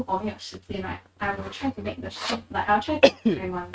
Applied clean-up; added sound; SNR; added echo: neural mask model RNNoise.